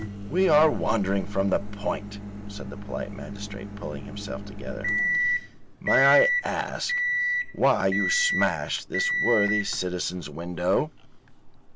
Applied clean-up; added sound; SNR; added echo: none; Microwave oven; 2 dB; none.